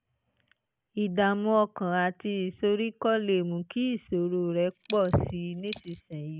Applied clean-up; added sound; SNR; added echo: none; Coin (dropping); 11 dB; none.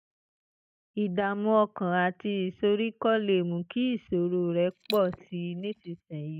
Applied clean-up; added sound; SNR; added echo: neural mask model DeepFilterNet 3.